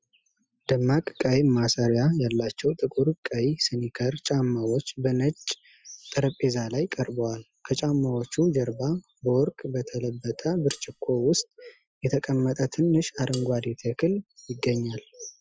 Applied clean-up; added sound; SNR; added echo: classical method Wiener filter.